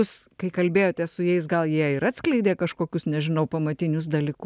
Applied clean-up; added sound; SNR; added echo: none; none; none; none.